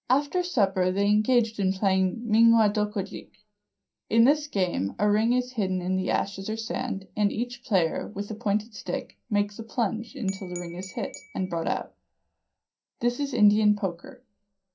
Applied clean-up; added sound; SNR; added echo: none; Glass / Bell; 19 dB; reverberation time 0.3 s.